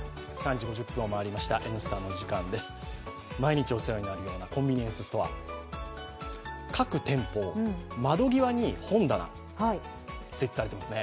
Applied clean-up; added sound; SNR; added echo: none; none; none; none.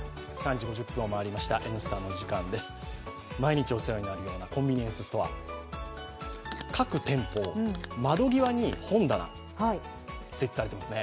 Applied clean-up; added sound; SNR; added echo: none; Bell; 18 dB; none.